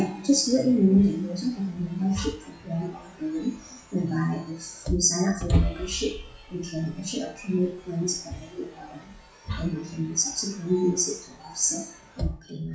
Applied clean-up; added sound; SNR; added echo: classical method WPE with log-MMSE.